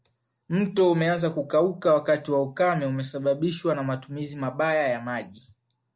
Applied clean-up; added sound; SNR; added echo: none; none; none; none.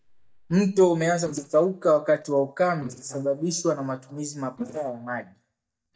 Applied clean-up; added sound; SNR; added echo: neural mask model DeepFilterNet 3.